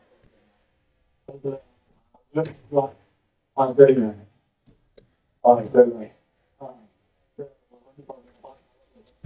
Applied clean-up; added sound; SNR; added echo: neural mask model DeepFilterNet 3.